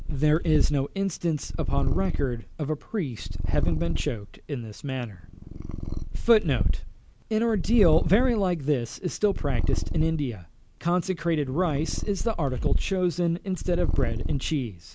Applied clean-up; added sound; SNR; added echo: none; Purr; 0 dB; none.